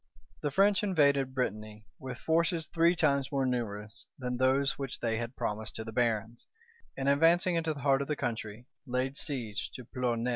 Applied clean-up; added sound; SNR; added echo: none; none; none; none.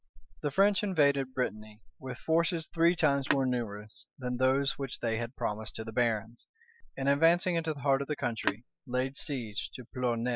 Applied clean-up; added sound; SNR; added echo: classical method spectral subtraction.